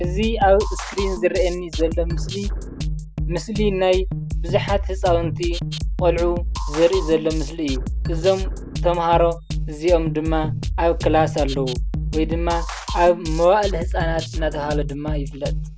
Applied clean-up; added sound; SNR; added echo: none; Drum kit; 3 dB; none.